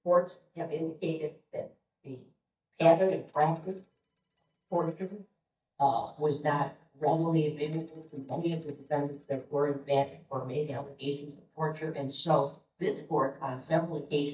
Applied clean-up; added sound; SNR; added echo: neural mask model DeepFilterNet 3.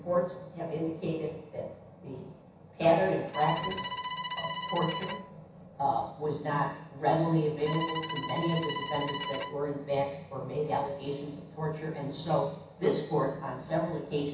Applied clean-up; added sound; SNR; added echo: none; Bowed string instrument; 6 dB; reverberation time 0.7 s.